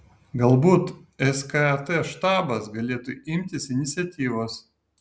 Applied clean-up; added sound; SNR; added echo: none; none; none; none.